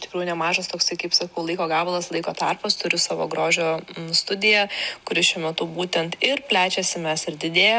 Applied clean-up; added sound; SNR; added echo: none; none; none; none.